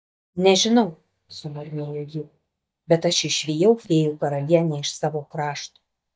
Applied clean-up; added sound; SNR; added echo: neural mask model DeepFilterNet 3.